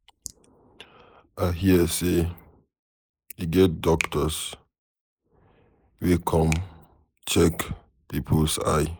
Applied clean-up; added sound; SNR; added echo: neural mask model Resemble Enhance denoiser.